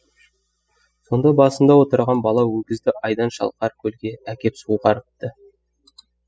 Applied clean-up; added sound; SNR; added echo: classical method spectral subtraction.